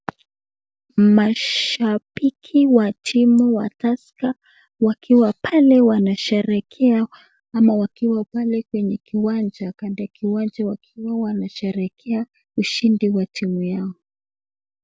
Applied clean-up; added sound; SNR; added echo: none; none; none; none.